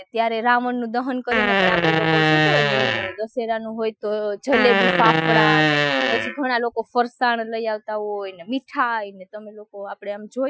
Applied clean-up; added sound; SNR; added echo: classical method Wiener filter.